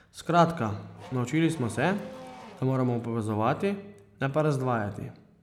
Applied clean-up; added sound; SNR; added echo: none; Race car, auto racing / Accelerating, revving, vroom; 19 dB; none.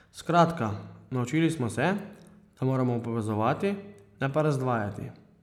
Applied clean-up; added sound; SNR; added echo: none; none; none; none.